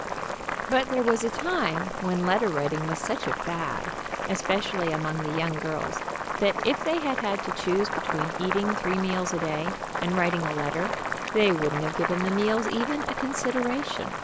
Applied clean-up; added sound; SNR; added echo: none; Boiling; 3 dB; none.